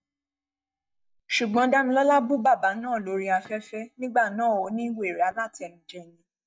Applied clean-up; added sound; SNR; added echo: neural mask model DeepFilterNet 3.